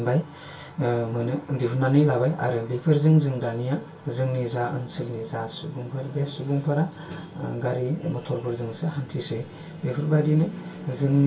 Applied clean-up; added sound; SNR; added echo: none; none; none; reverberation time 0.2 s.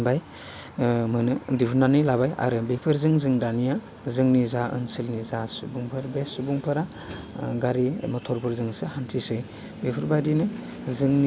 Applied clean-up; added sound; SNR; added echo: none; none; none; none.